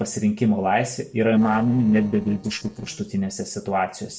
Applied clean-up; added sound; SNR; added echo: neural separator model SepFormer DNS4.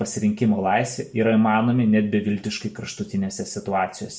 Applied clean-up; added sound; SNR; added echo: none; none; none; none.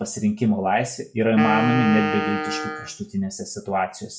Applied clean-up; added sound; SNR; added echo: classical method log-MMSE.